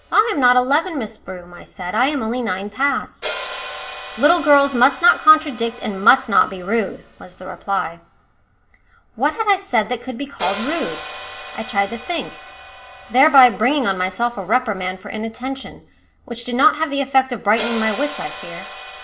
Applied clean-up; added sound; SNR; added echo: none; Hi-hat; 15 dB; reverberation time 0.4 s.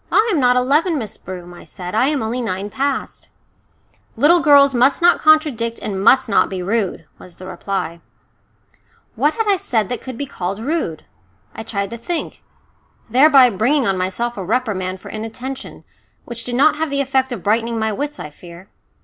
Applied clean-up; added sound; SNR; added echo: none; none; none; none.